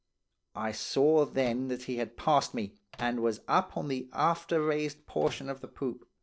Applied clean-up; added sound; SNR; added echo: neural separator model SepFormer DNS4.